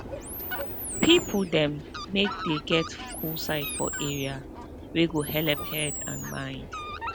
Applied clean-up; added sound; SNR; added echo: none; Fowl + Animal; 7 dB; none.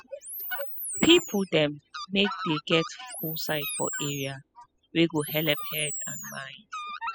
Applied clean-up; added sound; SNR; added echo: classical method spectral subtraction.